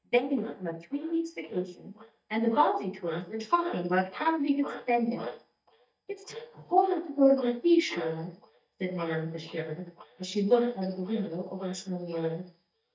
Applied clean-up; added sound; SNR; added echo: neural mask model DeepFilterNet 3.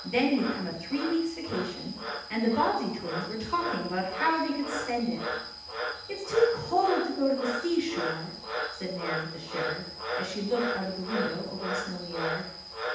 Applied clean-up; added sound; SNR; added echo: none; Frog; 5 dB; reverberation time 0.9 s.